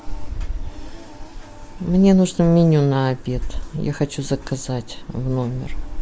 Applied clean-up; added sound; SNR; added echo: none; none; none; none.